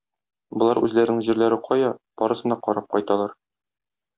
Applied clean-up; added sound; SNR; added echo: none; none; none; none.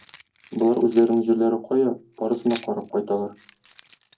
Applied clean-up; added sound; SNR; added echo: none; Keys jangling; 16 dB; reverberation time 0.3 s.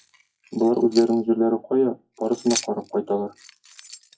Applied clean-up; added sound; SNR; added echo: classical method WPE with log-MMSE.